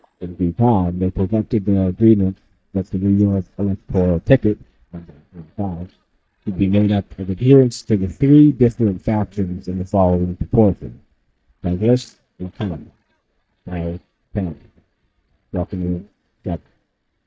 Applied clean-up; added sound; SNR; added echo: neural mask model DeepFilterNet 3.